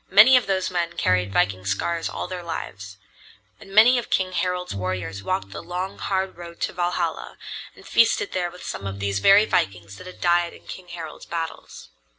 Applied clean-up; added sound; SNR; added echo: none; Bowed string instrument; 14 dB; none.